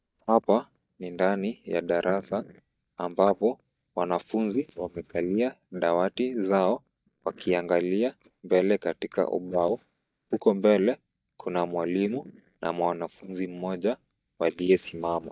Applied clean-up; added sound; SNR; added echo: neural mask model DeepFilterNet 3.